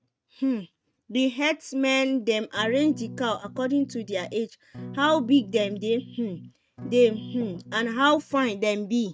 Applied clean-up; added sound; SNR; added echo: neural mask model RNNoise.